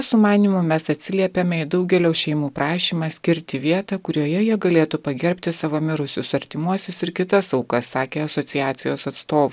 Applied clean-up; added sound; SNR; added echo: none; none; none; none.